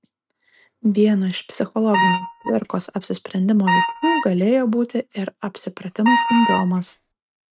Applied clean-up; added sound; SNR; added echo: neural mask model RNNoise.